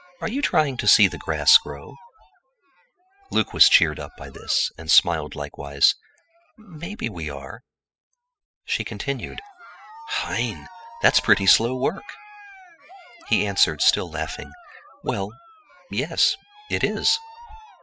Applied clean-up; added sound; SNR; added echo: classical method spectral subtraction.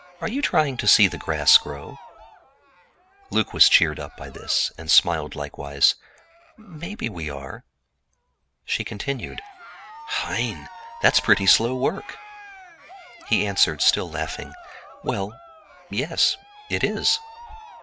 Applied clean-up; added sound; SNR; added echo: none; Cheering; 19 dB; none.